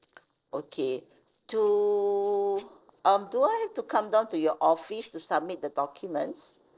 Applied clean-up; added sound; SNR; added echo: neural separator model SepFormer DNS4.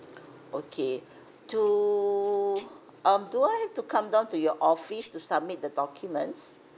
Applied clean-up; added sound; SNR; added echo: none; Tambourine; 13 dB; none.